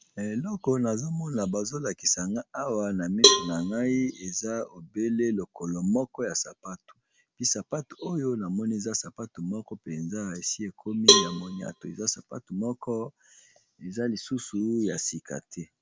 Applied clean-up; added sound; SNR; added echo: none; Cowbell; -4 dB; none.